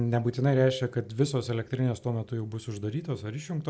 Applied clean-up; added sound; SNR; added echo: none; none; none; none.